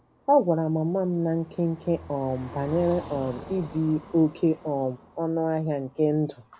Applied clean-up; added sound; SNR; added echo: none; Car passing by; 19 dB; none.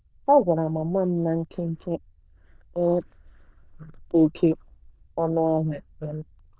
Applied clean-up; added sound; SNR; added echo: neural diffusion model UNIVERSE++.